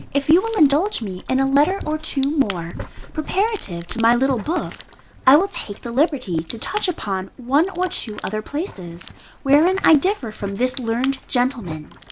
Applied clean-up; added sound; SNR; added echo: none; Boiling + Crack / Crackle; 16 dB; none.